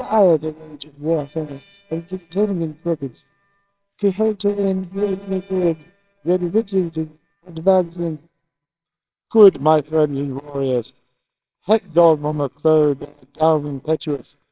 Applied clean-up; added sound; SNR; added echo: neural separator model SepFormer WHAMR!.